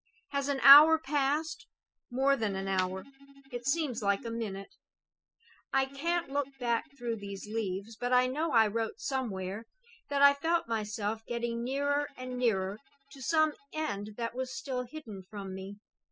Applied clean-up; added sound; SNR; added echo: classical method spectral subtraction.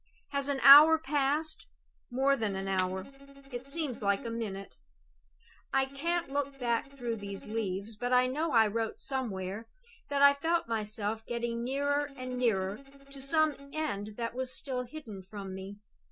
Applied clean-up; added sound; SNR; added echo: none; Bowed string instrument; 19 dB; none.